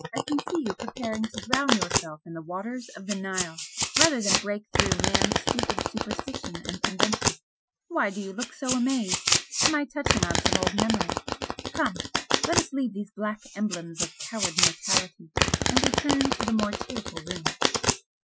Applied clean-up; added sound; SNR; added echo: classical method Wiener filter.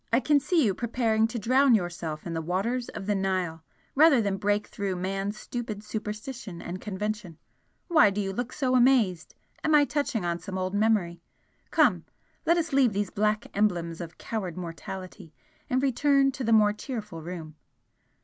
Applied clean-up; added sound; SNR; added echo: none; none; none; none.